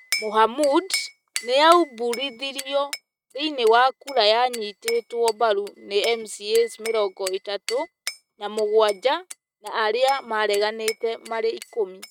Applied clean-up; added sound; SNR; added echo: neural mask model RNNoise.